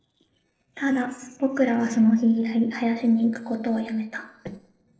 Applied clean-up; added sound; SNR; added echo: neural separator model SepFormer DNS4.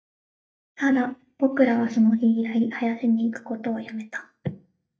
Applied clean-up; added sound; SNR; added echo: neural mask model DeepFilterNet 3.